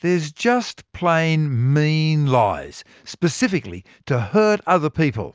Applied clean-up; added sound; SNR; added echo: none; none; none; none.